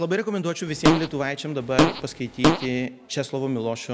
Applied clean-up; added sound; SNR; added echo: none; Fart; -4 dB; none.